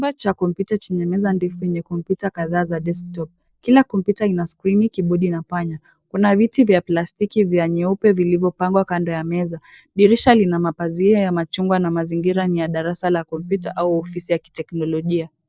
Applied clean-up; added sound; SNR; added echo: neural separator model SepFormer DNS4.